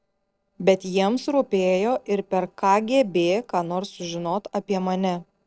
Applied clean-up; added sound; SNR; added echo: neural separator model SepFormer DNS4.